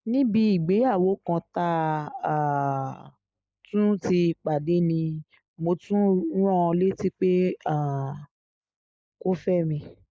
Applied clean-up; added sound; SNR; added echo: neural mask model Resemble Enhance denoiser.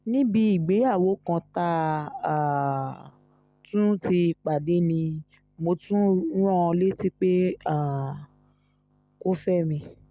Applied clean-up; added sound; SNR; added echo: none; none; none; none.